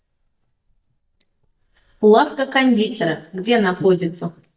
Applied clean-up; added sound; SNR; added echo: neural mask model DeepFilterNet 3.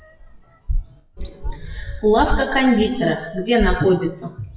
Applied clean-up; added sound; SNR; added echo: classical method WPE with log-MMSE.